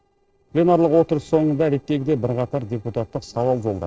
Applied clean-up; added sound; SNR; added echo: neural separator model SepFormer DNS4.